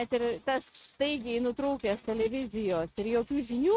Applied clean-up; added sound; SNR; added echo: neural mask model RNNoise.